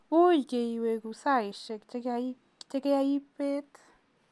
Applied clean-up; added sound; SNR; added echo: none; none; none; none.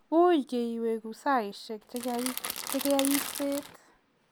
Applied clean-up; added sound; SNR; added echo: none; Crackle; 6 dB; none.